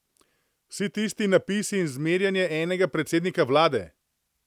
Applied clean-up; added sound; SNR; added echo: none; none; none; none.